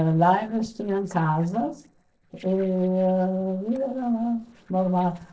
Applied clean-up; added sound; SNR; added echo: neural separator model SepFormer DNS4.